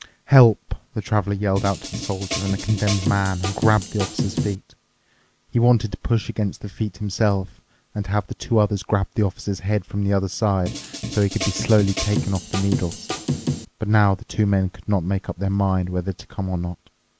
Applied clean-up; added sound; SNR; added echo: none; Drum kit; 6 dB; none.